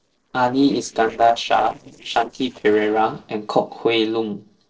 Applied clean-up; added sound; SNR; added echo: neural separator model SepFormer DNS4.